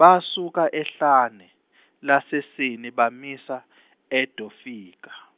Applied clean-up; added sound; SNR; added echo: none; none; none; none.